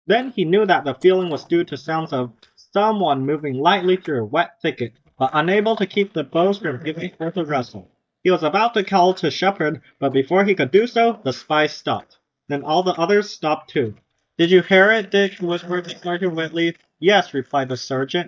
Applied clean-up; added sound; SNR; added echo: neural mask model DeepFilterNet 3.